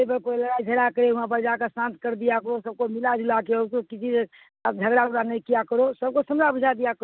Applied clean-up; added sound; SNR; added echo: none; none; none; none.